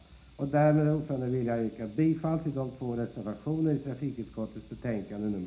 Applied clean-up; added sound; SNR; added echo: none; none; none; reverberation time 0.4 s.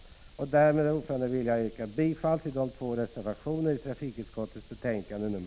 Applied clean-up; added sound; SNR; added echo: none; none; none; none.